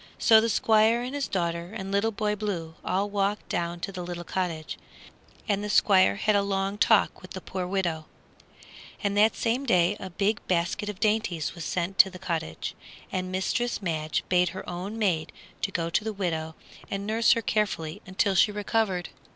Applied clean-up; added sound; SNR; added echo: none; none; none; none.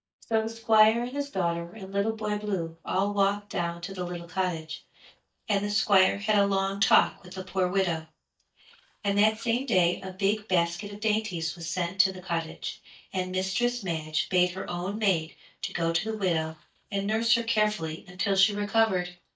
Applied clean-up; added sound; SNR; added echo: neural mask model DeepFilterNet 3.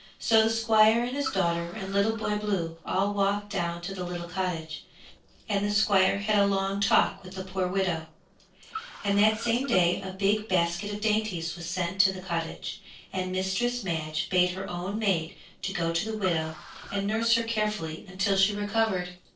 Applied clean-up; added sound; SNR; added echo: neural separator model SepFormer DNS4.